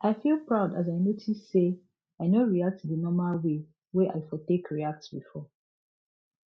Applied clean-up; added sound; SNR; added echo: none; none; none; none.